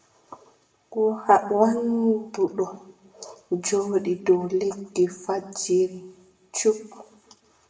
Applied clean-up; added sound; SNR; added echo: none; none; none; reverberation time 0.7 s.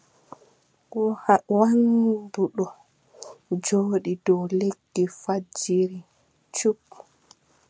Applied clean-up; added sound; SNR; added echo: none; none; none; none.